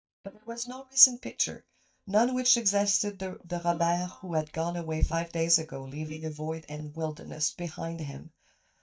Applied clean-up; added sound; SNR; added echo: neural mask model DeepFilterNet 3.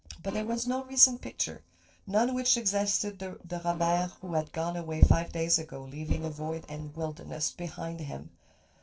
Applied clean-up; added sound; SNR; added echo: neural separator model SepFormer DNS4.